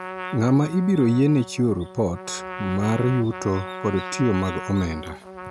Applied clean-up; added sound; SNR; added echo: none; Trumpet; 12 dB; none.